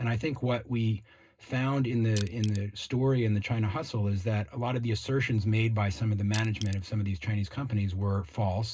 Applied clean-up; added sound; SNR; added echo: none; Crushing; 17 dB; reverberation time 0.2 s.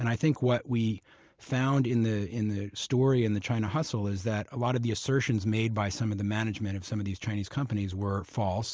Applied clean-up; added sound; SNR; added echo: none; none; none; none.